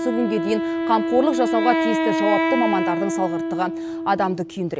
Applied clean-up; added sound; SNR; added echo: none; Wind instrument, woodwind instrument; 0 dB; none.